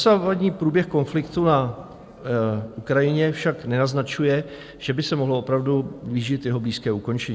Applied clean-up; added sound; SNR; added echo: none; none; none; none.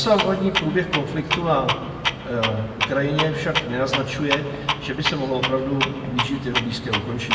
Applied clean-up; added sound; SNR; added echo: none; Clock; 3 dB; reverberation time 1.4 s.